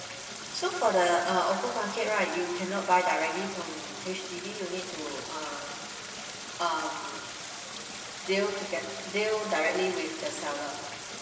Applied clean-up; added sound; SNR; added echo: none; Stream; 9 dB; reverberation time 2.3 s.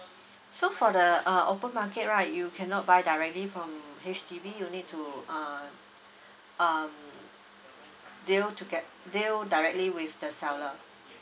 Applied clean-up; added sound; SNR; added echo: none; none; none; none.